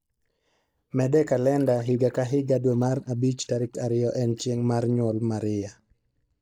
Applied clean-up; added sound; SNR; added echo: neural mask model DeepFilterNet 3.